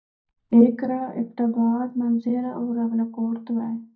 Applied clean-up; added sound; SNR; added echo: neural mask model DeepFilterNet 3.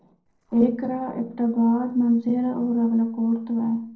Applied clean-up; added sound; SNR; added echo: neural separator model SepFormer DNS4.